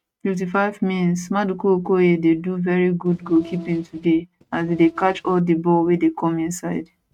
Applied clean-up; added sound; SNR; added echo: neural mask model RNNoise.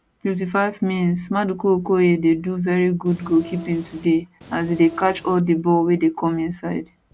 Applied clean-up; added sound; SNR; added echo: none; Train; 16 dB; none.